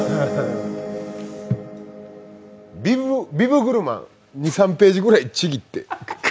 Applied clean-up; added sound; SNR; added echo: none; none; none; none.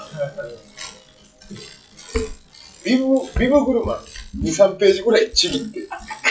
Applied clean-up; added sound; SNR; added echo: classical method WPE with log-MMSE.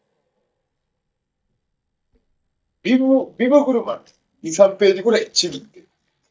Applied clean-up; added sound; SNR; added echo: neural mask model DeepFilterNet 3.